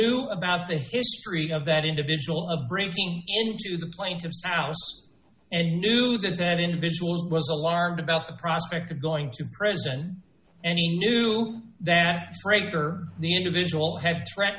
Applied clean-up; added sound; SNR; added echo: none; none; none; none.